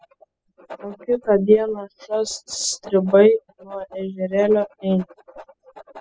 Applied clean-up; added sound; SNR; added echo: classical method spectral subtraction.